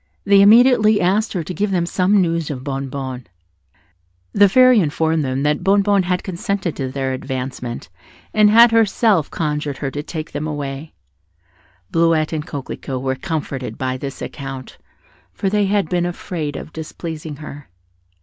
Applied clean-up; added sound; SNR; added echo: none; none; none; none.